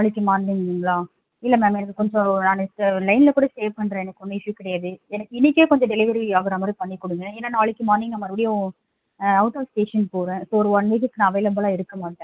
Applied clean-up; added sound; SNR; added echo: none; none; none; none.